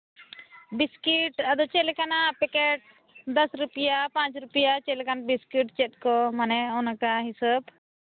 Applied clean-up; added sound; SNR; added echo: none; none; none; none.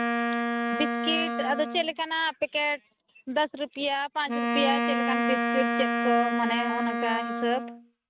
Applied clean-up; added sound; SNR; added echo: neural mask model RNNoise.